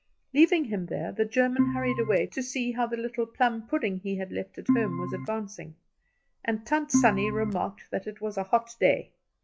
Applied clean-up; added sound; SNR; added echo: classical method log-MMSE.